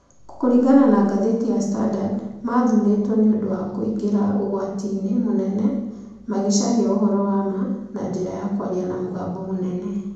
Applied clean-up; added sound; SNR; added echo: none; none; none; reverberation time 0.9 s.